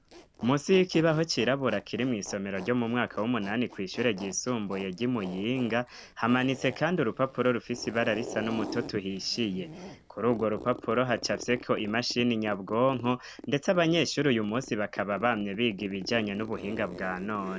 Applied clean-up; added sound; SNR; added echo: none; Zipper (clothing); 16 dB; none.